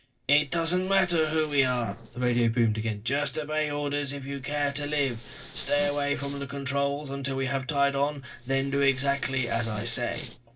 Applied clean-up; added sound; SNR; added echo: neural separator model SepFormer DNS4.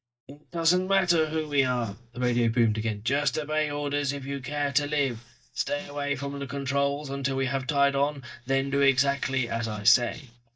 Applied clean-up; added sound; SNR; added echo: neural mask model DeepFilterNet 3.